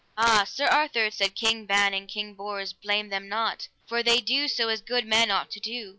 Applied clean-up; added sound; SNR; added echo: none; none; none; none.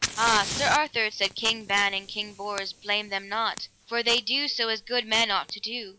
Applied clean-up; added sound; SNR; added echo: none; Fire; 12 dB; none.